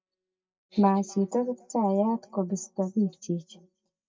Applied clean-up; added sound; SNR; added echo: neural mask model DeepFilterNet 3.